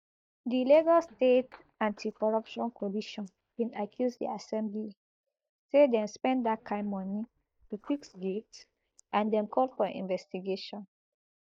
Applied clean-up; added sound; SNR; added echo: neural mask model DeepFilterNet 3.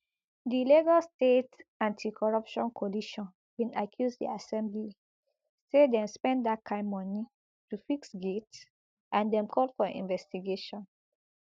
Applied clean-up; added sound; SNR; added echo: none; none; none; none.